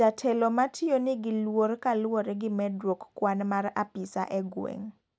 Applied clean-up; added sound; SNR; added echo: none; none; none; none.